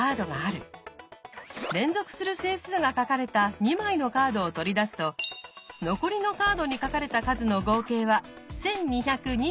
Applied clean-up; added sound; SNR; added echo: none; none; none; none.